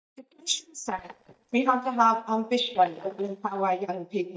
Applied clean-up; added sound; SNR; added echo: neural mask model DeepFilterNet 3.